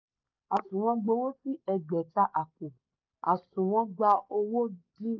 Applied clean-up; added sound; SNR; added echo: none; none; none; none.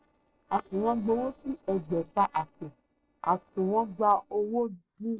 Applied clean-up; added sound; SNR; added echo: neural separator model SepFormer DNS4.